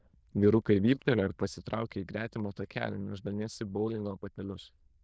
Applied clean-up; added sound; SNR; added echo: neural diffusion model UNIVERSE++.